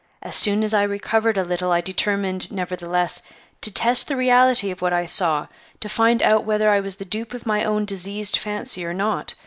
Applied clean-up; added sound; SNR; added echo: neural mask model Resemble Enhance denoiser.